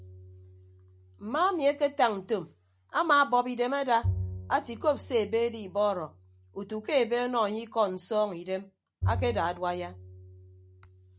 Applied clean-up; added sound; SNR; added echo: none; Bowed string instrument; 11 dB; none.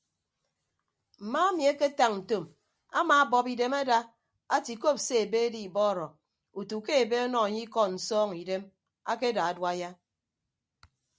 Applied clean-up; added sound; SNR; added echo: none; none; none; none.